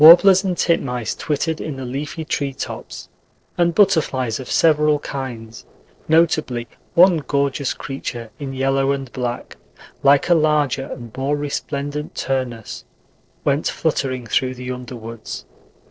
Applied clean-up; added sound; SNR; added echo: neural separator model SepFormer DNS4.